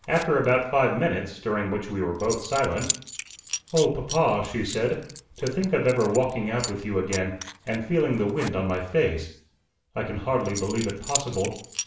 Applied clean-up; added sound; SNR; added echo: none; Coin (dropping) / Zipper (clothing); 12 dB; reverberation time 0.6 s.